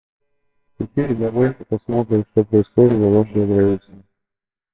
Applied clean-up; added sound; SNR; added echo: neural separator model SepFormer WHAMR!.